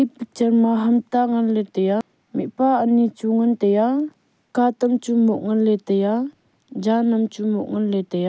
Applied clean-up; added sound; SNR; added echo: none; none; none; none.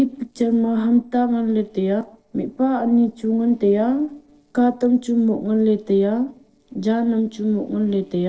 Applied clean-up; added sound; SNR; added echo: neural separator model SepFormer DNS4.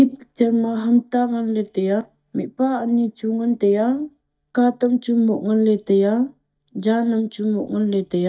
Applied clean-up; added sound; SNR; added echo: neural mask model DeepFilterNet 3.